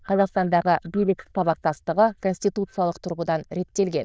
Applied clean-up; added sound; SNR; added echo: neural diffusion model UNIVERSE++.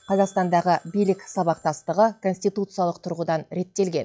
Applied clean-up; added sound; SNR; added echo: classical method log-MMSE.